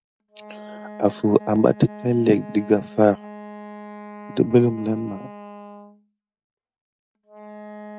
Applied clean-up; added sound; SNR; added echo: neural mask model RNNoise.